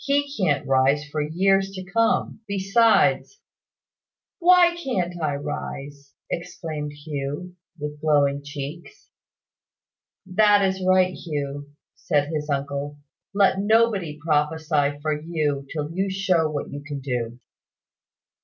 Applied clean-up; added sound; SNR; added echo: none; none; none; none.